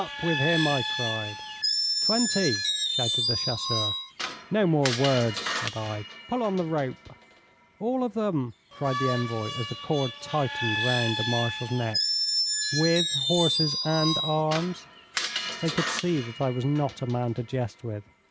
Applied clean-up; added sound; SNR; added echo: none; Screech; 2 dB; none.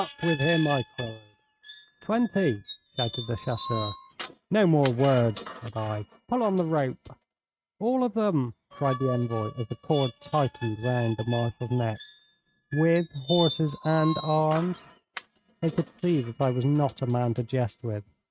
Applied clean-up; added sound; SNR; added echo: neural mask model RNNoise.